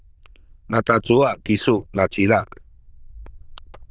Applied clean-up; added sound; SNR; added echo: neural diffusion model UNIVERSE++.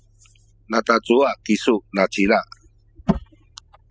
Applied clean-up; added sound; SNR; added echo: classical method spectral subtraction.